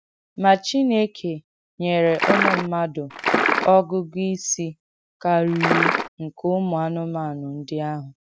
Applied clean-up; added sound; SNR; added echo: none; Liquid; -2 dB; none.